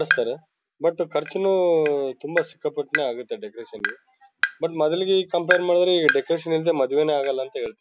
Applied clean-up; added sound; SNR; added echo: none; Tap; 8 dB; none.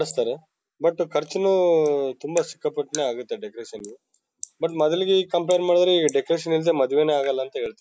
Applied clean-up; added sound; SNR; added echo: neural mask model Resemble Enhance denoiser.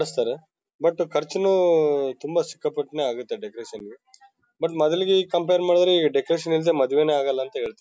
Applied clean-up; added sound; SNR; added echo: none; none; none; none.